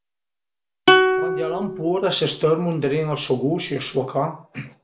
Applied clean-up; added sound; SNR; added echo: none; Plucked string instrument; -1 dB; none.